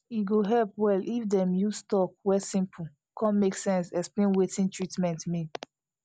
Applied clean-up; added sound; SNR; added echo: none; none; none; none.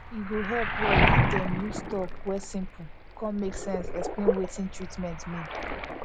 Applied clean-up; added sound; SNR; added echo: none; Waves, surf; -4 dB; none.